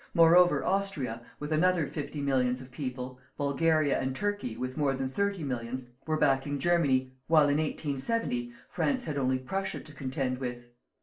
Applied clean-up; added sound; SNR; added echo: none; none; none; reverberation time 0.3 s.